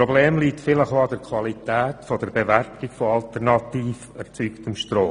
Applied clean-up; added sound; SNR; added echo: none; none; none; none.